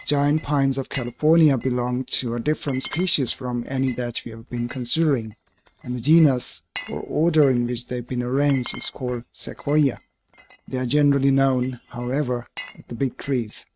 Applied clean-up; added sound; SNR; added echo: neural mask model RNNoise.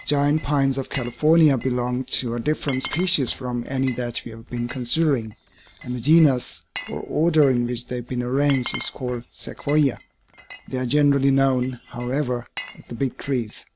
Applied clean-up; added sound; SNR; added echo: none; Glass; 18 dB; none.